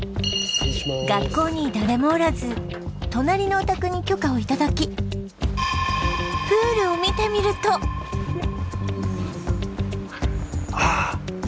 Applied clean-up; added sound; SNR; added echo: none; none; none; none.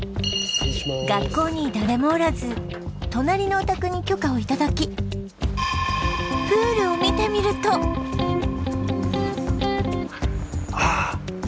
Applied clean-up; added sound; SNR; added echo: none; Electric guitar; 4 dB; none.